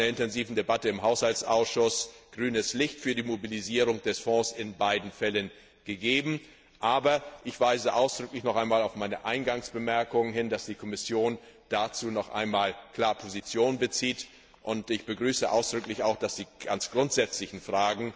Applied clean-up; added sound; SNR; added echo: none; none; none; none.